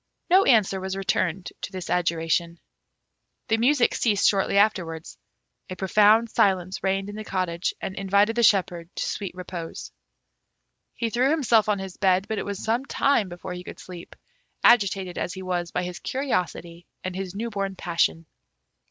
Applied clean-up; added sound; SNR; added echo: none; none; none; none.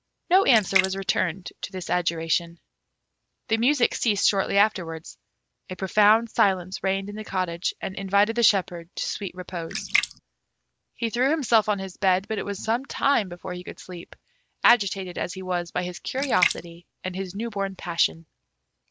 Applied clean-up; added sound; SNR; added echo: none; Splash, splatter; 7 dB; none.